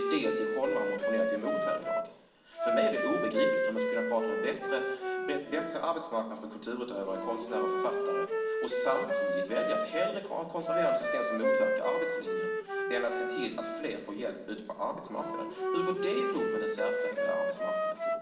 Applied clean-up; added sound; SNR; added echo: none; Wind instrument, woodwind instrument; -3 dB; reverberation time 0.9 s.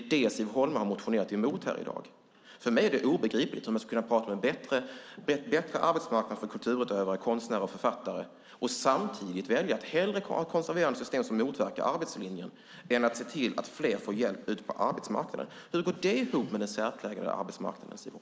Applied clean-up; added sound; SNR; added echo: none; none; none; none.